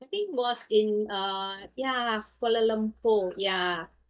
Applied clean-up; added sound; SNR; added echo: neural mask model DeepFilterNet 3.